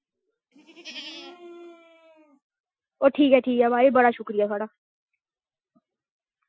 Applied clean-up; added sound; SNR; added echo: classical method Wiener filter.